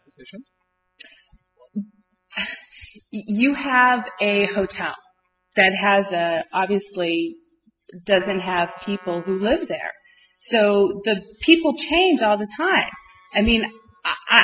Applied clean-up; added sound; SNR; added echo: classical method spectral subtraction.